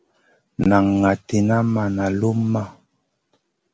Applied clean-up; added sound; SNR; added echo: none; none; none; none.